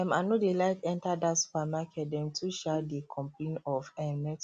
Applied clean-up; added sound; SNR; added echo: none; none; none; none.